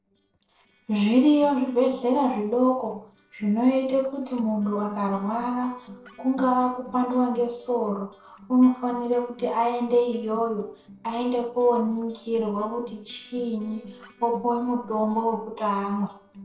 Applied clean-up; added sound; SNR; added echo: neural separator model SepFormer DNS4.